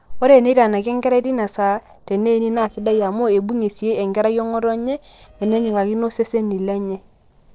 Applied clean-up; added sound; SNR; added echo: neural separator model SepFormer DNS4.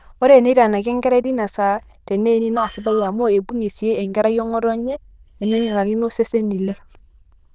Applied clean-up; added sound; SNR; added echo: neural diffusion model UNIVERSE++.